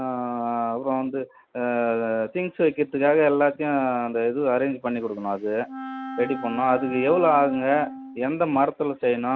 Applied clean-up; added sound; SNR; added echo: none; Wind instrument, woodwind instrument; 12 dB; none.